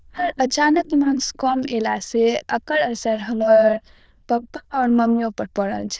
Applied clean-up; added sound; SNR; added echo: neural diffusion model UNIVERSE++.